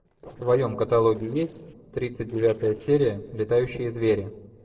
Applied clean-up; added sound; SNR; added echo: neural separator model SepFormer DNS4.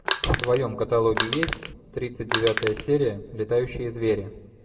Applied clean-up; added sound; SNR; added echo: none; Crushing; 2 dB; reverberation time 1.1 s.